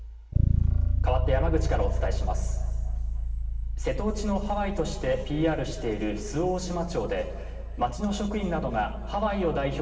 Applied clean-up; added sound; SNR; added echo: none; Bass guitar; -2 dB; reverberation time 2.2 s.